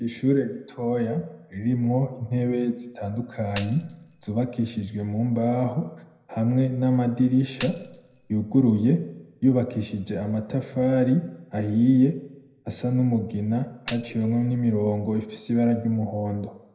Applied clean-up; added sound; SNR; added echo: none; Tambourine; 1 dB; reverberation time 0.7 s.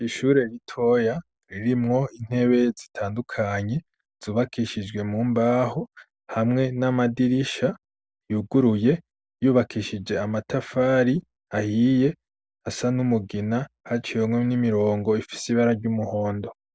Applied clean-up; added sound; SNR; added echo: none; none; none; none.